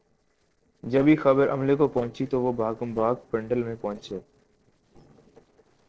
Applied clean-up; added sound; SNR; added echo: neural separator model SepFormer DNS4.